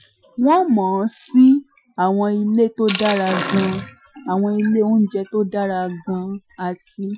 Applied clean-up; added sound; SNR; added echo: classical method Wiener filter.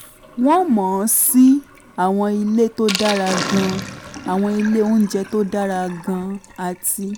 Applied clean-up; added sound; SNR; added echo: none; Sink (filling or washing); 13 dB; none.